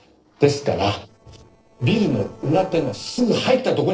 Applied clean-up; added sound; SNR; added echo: neural separator model SepFormer DNS4.